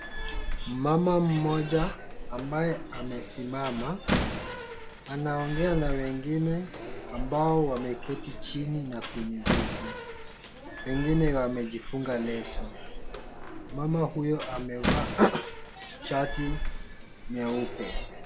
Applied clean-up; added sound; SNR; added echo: none; Slam; 4 dB; none.